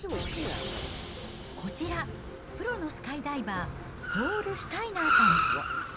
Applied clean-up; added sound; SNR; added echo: none; Car; -3 dB; none.